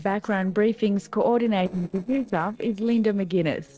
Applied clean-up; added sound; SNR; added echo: neural separator model SepFormer DNS4.